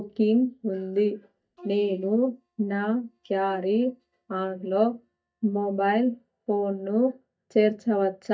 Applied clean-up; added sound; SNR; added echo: neural mask model DeepFilterNet 3.